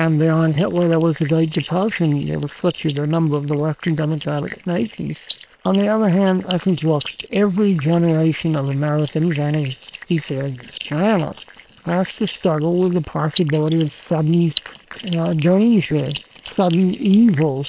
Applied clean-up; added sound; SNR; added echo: neural separator model SepFormer WHAM!.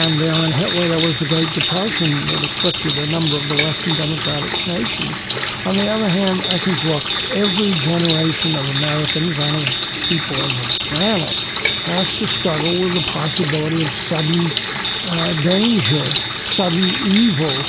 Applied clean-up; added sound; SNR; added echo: none; Water tap, faucet + Bicycle bell; 1 dB; none.